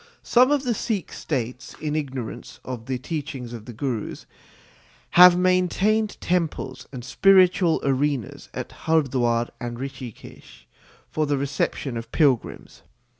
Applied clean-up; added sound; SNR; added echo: none; none; none; none.